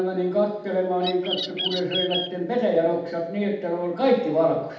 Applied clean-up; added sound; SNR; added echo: none; Bird; 6 dB; reverberation time 0.8 s.